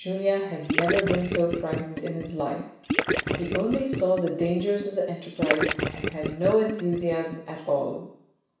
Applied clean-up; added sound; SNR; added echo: none; Gurgling / Liquid; 3 dB; reverberation time 0.7 s.